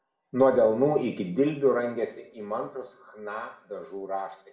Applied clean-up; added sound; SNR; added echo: none; none; none; reverberation time 0.6 s.